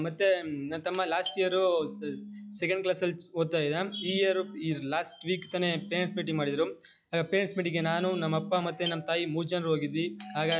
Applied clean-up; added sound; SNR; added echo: classical method log-MMSE.